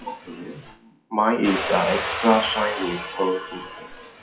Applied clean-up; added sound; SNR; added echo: classical method WPE with log-MMSE.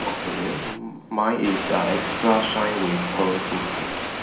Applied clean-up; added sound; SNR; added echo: none; Water; 4 dB; reverberation time 0.6 s.